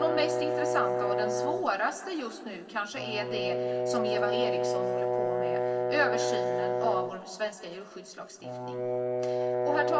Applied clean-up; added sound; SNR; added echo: none; Brass instrument; -3 dB; reverberation time 2.6 s.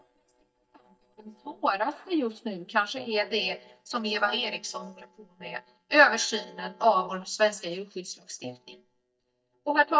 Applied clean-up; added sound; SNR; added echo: neural mask model DeepFilterNet 3.